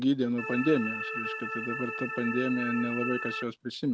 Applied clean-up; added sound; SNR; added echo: none; Organ; 5 dB; none.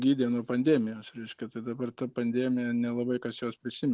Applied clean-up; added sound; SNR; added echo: none; none; none; none.